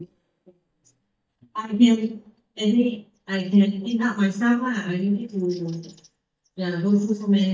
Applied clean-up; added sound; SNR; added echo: neural mask model DeepFilterNet 3.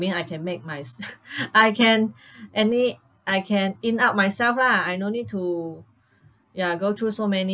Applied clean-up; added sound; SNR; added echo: none; none; none; none.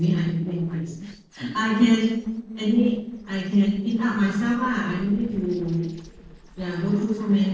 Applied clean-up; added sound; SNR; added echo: neural separator model SepFormer DNS4.